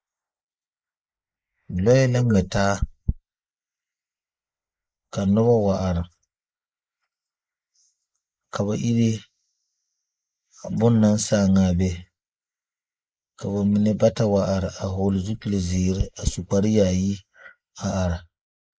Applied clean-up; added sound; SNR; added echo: neural mask model Resemble Enhance denoiser.